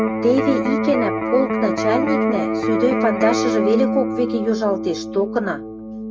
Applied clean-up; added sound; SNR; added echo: none; Electric guitar; 0 dB; none.